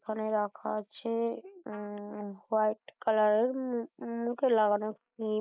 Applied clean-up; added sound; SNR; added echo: neural mask model Resemble Enhance denoiser.